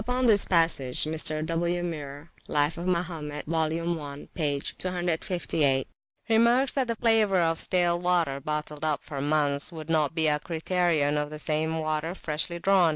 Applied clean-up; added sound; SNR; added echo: none; none; none; none.